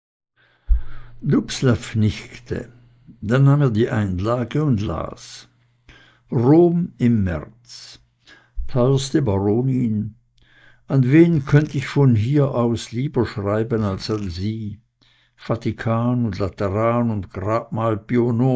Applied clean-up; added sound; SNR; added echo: neural mask model DeepFilterNet 3.